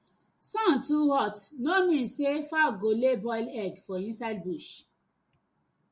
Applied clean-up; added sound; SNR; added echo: none; none; none; none.